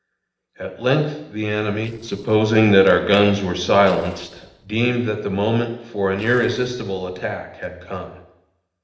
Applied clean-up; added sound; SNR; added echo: neural separator model SepFormer DNS4.